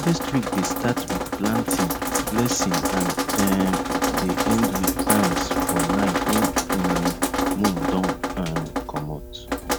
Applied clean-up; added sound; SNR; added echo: none; Drip; -2 dB; none.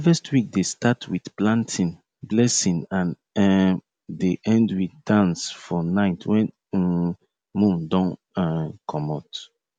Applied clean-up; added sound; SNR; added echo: none; none; none; none.